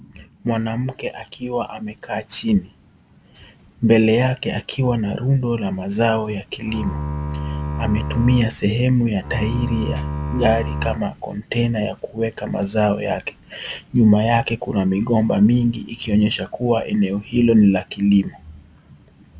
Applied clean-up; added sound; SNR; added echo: none; Bowed string instrument; 6 dB; none.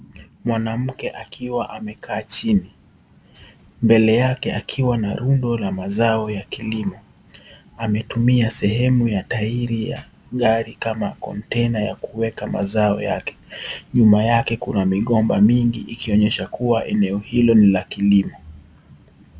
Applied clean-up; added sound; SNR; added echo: none; none; none; none.